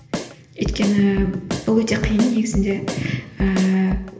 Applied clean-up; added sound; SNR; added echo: none; Drum kit; 8 dB; reverberation time 1.4 s.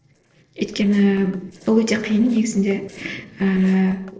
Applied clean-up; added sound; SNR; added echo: neural separator model SepFormer DNS4.